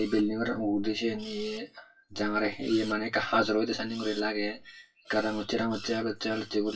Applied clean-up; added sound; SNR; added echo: classical method WPE with log-MMSE.